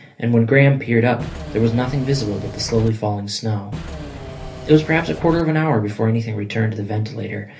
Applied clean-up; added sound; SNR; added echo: none; Engine / Mechanisms; 12 dB; reverberation time 0.3 s.